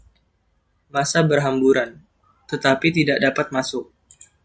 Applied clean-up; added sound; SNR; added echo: none; none; none; none.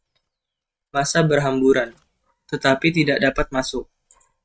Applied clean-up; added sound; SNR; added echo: neural mask model RNNoise.